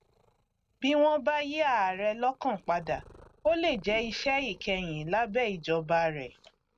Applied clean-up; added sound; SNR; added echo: neural mask model RNNoise.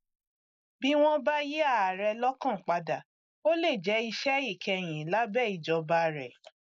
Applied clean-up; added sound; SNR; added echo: neural mask model Resemble Enhance denoiser.